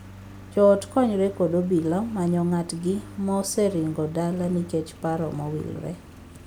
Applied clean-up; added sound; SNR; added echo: none; Engine; 17 dB; none.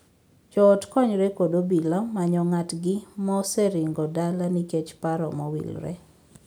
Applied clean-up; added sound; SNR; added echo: none; none; none; none.